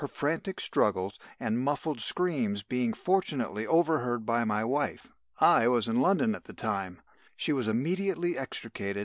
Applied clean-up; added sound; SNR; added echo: none; none; none; none.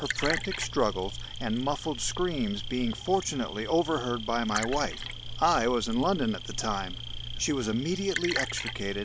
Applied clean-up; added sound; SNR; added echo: none; Insect + Liquid; 6 dB; none.